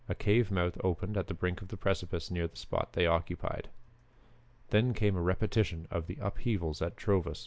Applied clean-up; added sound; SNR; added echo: none; none; none; none.